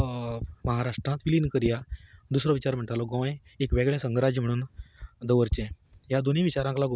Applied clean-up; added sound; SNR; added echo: none; none; none; none.